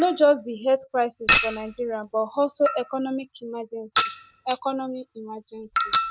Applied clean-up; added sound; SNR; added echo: none; Chink, clink; 4 dB; none.